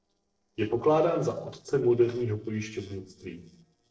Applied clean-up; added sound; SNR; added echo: neural separator model SepFormer DNS4.